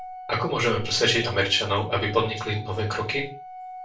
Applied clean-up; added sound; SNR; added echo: none; Organ; 14 dB; reverberation time 0.3 s.